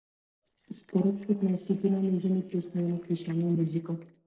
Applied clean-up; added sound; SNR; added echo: neural separator model SepFormer DNS4.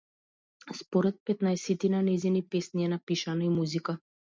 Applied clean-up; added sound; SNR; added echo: none; none; none; none.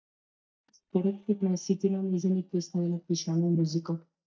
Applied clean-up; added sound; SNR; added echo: neural mask model DeepFilterNet 3.